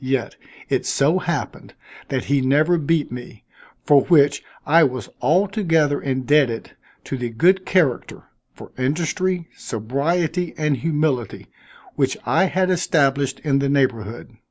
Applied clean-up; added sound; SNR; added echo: none; none; none; none.